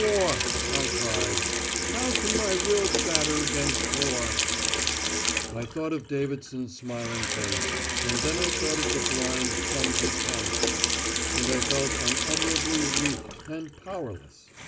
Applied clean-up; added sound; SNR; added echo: none; Sink (filling or washing) / Water tap, faucet; -4 dB; none.